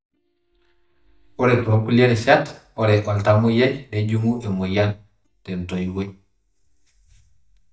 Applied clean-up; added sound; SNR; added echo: neural mask model DeepFilterNet 3.